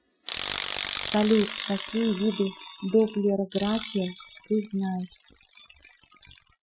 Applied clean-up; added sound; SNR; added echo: classical method Wiener filter.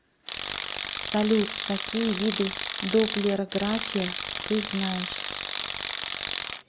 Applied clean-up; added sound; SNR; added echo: none; Tools; 4 dB; none.